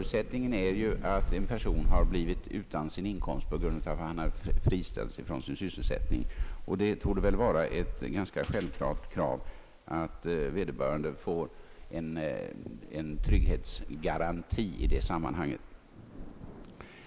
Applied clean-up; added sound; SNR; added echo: none; Thunder / Rain; -1 dB; none.